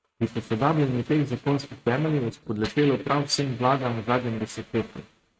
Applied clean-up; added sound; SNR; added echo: neural mask model RNNoise.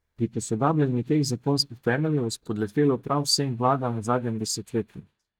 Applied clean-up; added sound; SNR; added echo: neural mask model DeepFilterNet 3.